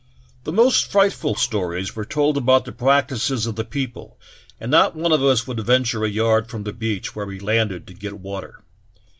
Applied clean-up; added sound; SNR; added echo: none; none; none; none.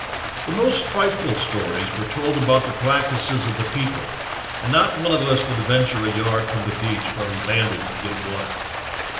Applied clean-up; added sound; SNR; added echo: none; Stream; 6 dB; reverberation time 0.8 s.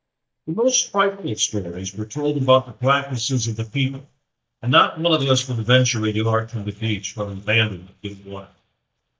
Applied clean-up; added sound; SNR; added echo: neural mask model DeepFilterNet 3.